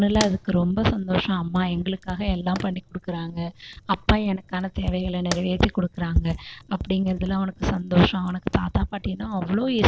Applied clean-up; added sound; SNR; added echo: none; Fire; 17 dB; none.